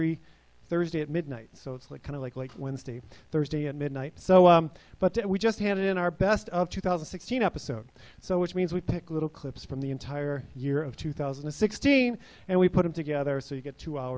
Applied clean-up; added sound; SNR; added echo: none; none; none; none.